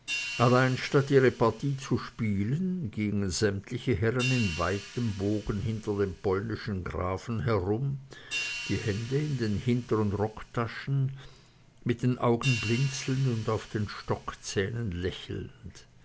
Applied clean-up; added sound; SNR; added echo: none; Hi-hat; 14 dB; none.